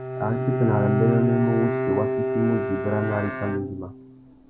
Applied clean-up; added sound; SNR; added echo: none; Bowed string instrument; 1 dB; none.